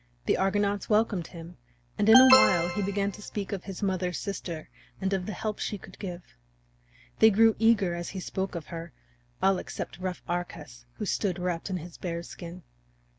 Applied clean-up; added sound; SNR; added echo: none; Alarm; -2 dB; none.